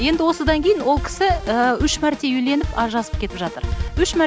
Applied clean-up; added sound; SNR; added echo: none; Drum kit; 8 dB; none.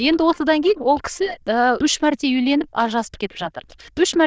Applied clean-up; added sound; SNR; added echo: neural diffusion model UNIVERSE++.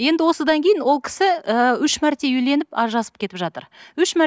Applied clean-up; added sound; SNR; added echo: none; none; none; none.